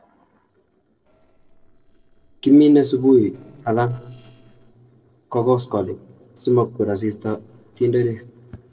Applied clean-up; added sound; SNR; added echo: neural separator model SepFormer DNS4.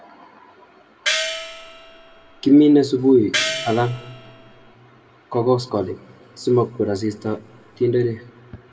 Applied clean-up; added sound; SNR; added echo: none; Gong; 6 dB; reverberation time 1.4 s.